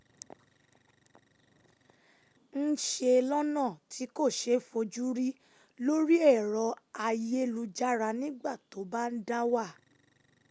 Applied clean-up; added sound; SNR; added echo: none; none; none; none.